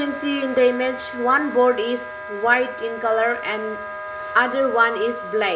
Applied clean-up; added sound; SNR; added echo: none; Wind instrument, woodwind instrument; 11 dB; reverberation time 0.5 s.